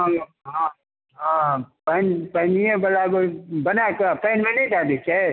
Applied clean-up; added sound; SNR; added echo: none; none; none; none.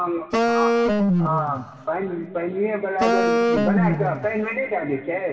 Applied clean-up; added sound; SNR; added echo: none; Wind instrument, woodwind instrument; -3 dB; reverberation time 2.4 s.